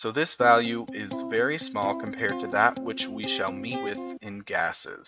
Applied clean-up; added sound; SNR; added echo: neural mask model RNNoise.